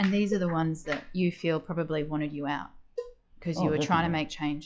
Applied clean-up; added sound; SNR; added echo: classical method log-MMSE.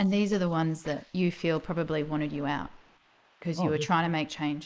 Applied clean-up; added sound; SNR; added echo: neural mask model Resemble Enhance denoiser.